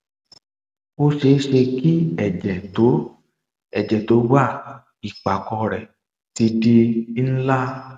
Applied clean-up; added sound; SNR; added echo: none; none; none; none.